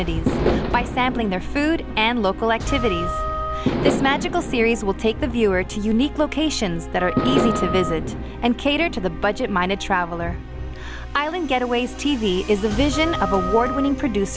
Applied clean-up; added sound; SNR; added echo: none; Fireworks + Wind instrument, woodwind instrument; 6 dB; none.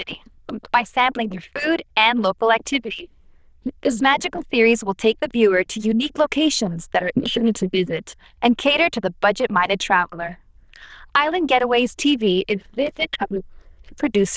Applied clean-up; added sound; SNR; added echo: neural diffusion model UNIVERSE++.